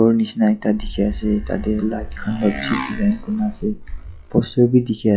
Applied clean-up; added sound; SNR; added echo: classical method log-MMSE.